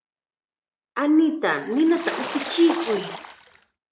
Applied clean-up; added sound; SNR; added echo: none; Water / Splash, splatter; 9 dB; none.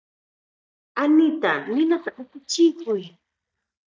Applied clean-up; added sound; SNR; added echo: neural mask model DeepFilterNet 3.